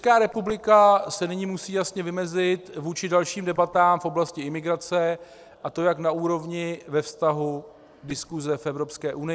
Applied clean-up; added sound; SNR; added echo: neural separator model SepFormer DNS4.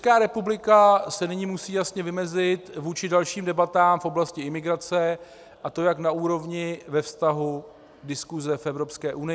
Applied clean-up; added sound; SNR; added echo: none; none; none; none.